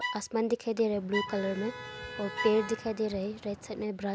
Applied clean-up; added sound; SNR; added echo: none; Motor vehicle (road) + Bowed string instrument; 9 dB; none.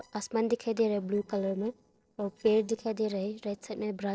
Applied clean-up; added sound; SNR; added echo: neural separator model SepFormer DNS4.